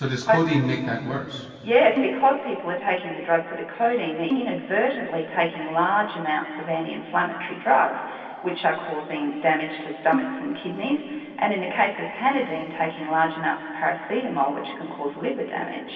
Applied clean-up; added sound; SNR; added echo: none; Bowed string instrument; 9 dB; reverberation time 2.5 s.